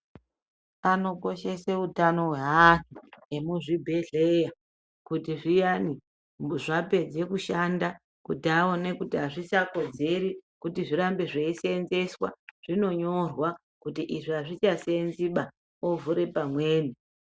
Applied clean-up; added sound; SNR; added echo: none; none; none; none.